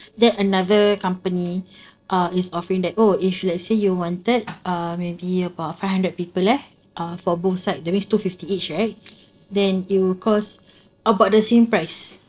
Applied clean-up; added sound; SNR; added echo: neural separator model SepFormer DNS4.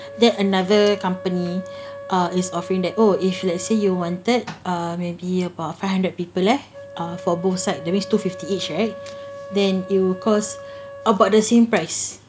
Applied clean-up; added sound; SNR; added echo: none; Wind instrument, woodwind instrument; 16 dB; none.